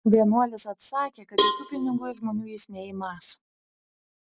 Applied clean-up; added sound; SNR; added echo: none; Cowbell; 3 dB; none.